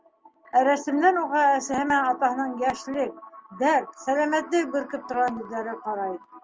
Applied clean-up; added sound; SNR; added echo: none; none; none; none.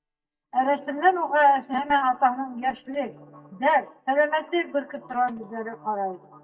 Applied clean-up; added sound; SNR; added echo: neural mask model DeepFilterNet 3.